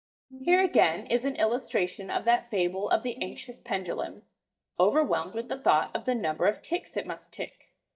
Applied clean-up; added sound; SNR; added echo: neural mask model DeepFilterNet 3.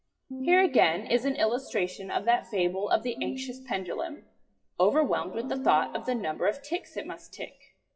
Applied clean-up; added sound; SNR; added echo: classical method WPE with log-MMSE.